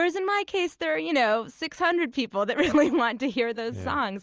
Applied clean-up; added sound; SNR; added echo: none; none; none; none.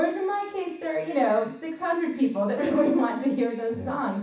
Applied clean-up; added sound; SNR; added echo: none; none; none; reverberation time 0.7 s.